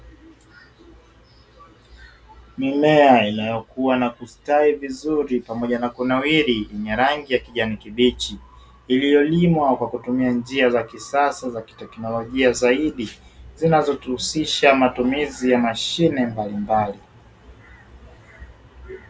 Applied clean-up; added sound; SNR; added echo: none; none; none; none.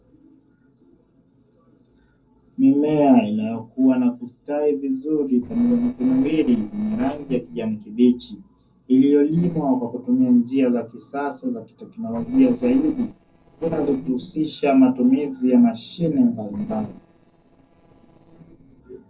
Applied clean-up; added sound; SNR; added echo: neural separator model SepFormer DNS4.